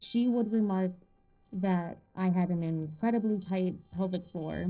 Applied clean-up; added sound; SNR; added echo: neural separator model SepFormer DNS4.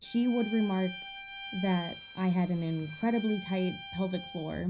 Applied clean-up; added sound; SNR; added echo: none; Bowed string instrument; 13 dB; reverberation time 0.4 s.